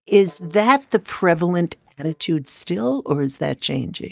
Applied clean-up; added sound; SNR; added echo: neural mask model DeepFilterNet 3.